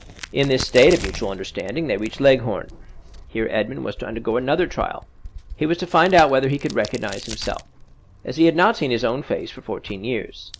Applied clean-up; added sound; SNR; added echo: none; Bird + Crack; 15 dB; none.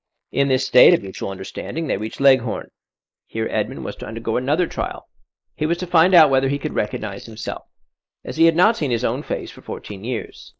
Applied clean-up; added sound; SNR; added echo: neural mask model Resemble Enhance denoiser.